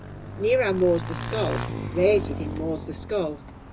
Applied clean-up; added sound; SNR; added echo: none; Motorcycle / Engine; 7 dB; none.